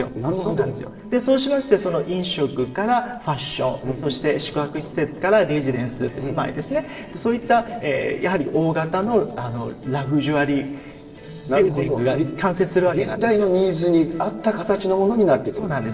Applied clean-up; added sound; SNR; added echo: neural separator model SepFormer DNS4.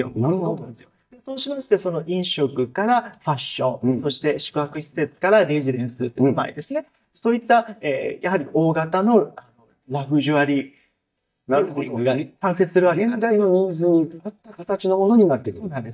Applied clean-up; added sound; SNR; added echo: neural mask model DeepFilterNet 3.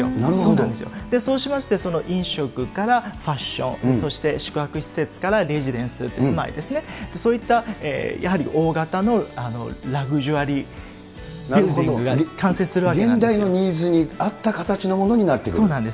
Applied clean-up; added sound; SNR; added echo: none; none; none; none.